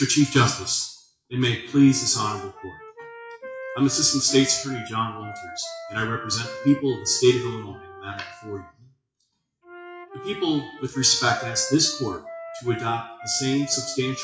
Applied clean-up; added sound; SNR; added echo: classical method WPE with log-MMSE.